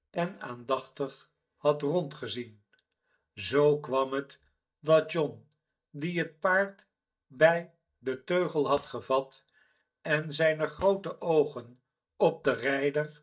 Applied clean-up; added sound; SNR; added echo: neural mask model DeepFilterNet 3.